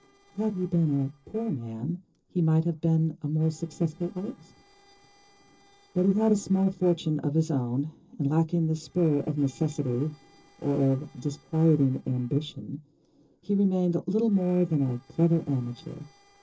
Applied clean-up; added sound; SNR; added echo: neural separator model SepFormer DNS4.